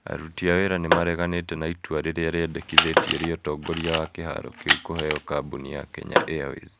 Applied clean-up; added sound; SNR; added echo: none; Camera + Tap / Hammer; -1 dB; none.